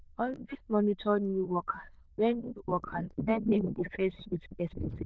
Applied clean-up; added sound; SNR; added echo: neural diffusion model UNIVERSE++.